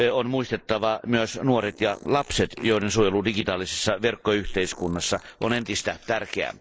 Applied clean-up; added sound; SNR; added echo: neural mask model Resemble Enhance denoiser.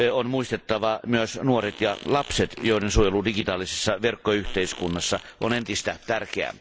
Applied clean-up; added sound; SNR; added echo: none; Fart; 18 dB; none.